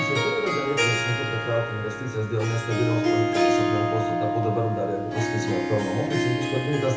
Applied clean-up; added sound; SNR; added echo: none; Harp; -1 dB; reverberation time 0.6 s.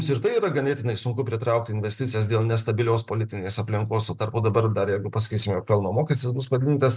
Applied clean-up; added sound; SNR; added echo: none; none; none; none.